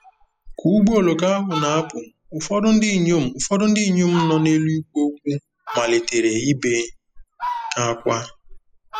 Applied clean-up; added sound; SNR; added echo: classical method spectral subtraction.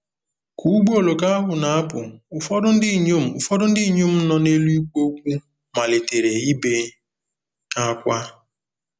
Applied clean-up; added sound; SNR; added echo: none; none; none; none.